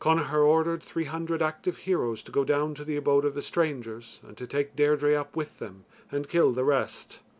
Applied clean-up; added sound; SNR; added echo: none; none; none; none.